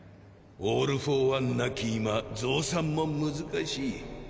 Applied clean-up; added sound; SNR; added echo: none; none; none; none.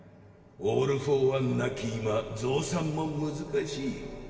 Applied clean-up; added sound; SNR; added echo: none; none; none; reverberation time 1.8 s.